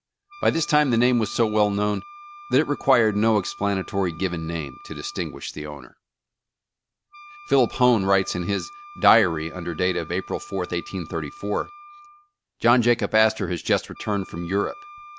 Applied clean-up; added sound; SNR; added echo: none; Wind instrument, woodwind instrument; 20 dB; none.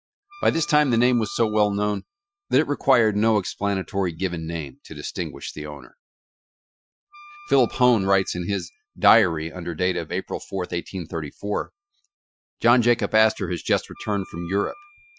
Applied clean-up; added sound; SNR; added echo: classical method Wiener filter.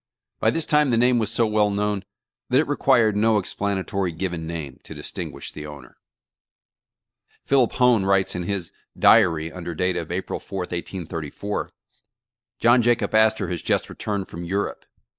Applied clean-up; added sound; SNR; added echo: neural mask model Resemble Enhance denoiser.